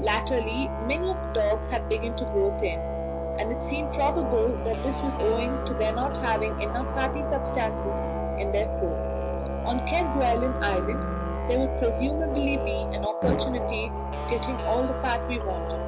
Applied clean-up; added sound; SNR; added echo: none; Musical instrument + Guitar; 0 dB; none.